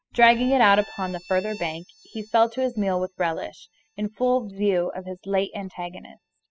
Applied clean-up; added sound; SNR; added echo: classical method spectral subtraction.